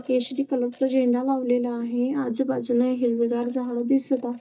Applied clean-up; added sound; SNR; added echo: neural mask model DeepFilterNet 3.